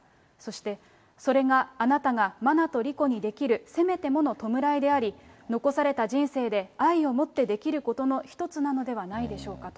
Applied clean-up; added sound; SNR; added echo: none; none; none; none.